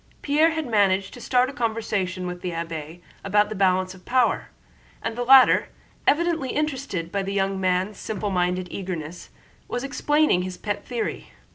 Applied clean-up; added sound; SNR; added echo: none; none; none; none.